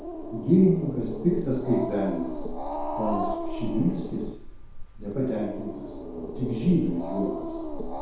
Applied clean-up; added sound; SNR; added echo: none; Growling; 5 dB; reverberation time 0.8 s.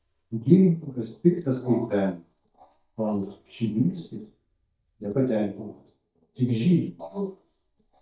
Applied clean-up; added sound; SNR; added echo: neural mask model DeepFilterNet 3.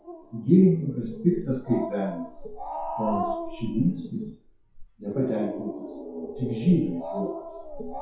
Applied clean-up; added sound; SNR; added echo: classical method WPE with log-MMSE.